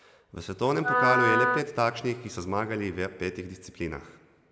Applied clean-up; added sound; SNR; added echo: none; Wind instrument, woodwind instrument; -2 dB; none.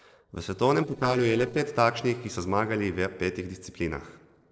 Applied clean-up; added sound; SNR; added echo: neural separator model SepFormer DNS4.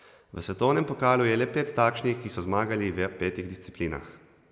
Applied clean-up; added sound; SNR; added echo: none; none; none; none.